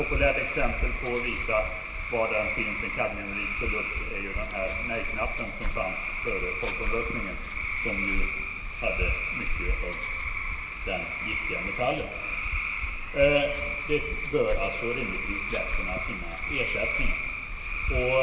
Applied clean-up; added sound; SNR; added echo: none; Cricket / Frog; -2 dB; reverberation time 1.2 s.